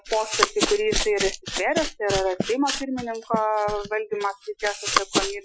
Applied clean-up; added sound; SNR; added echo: classical method Wiener filter.